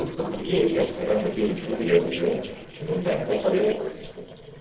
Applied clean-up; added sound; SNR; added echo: neural separator model SepFormer DNS4.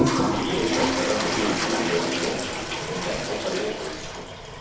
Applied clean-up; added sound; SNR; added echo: none; Toilet flush; -4 dB; reverberation time 0.7 s.